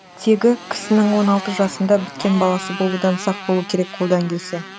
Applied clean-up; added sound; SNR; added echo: none; Motorcycle; 13 dB; none.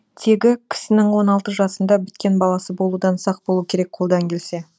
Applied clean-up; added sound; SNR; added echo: none; none; none; none.